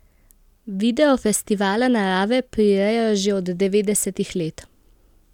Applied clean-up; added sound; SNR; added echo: none; none; none; none.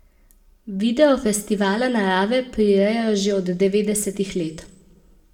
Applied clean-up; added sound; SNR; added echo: none; none; none; reverberation time 0.5 s.